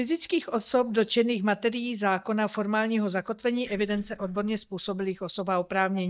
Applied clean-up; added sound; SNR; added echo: neural mask model DeepFilterNet 3.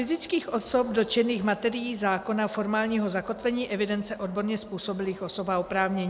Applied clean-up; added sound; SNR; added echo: none; none; none; none.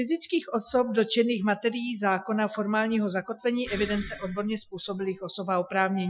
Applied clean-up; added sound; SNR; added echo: classical method Wiener filter.